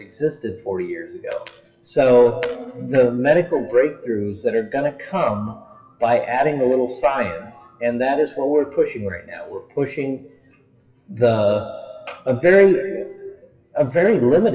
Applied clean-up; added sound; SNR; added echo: classical method WPE with log-MMSE.